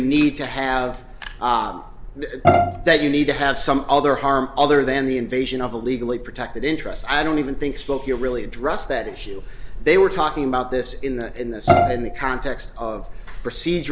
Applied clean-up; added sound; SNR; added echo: none; Bowed string instrument; -2 dB; none.